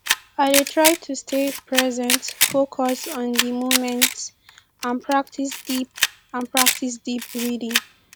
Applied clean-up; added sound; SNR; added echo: none; Camera; 1 dB; none.